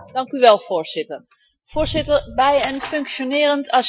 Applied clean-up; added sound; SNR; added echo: classical method Wiener filter.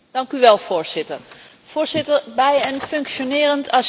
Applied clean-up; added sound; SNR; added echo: none; none; none; none.